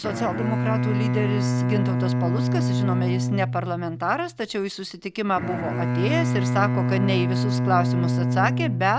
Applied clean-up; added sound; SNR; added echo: none; Bowed string instrument; -3 dB; none.